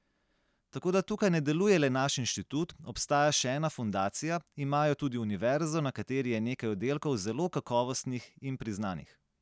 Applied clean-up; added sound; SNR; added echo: none; none; none; none.